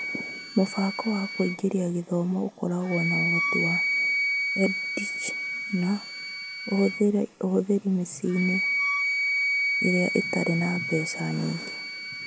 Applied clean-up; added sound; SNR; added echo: none; Wind instrument, woodwind instrument; 2 dB; none.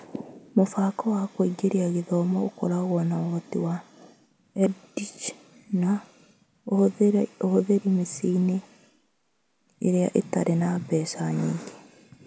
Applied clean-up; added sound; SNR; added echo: none; none; none; none.